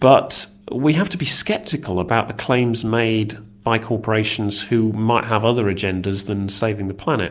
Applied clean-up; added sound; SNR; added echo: none; none; none; none.